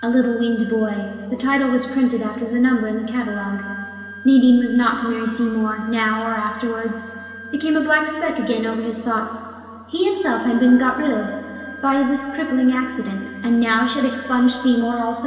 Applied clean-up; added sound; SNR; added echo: none; Wind instrument, woodwind instrument; 18 dB; reverberation time 2.7 s.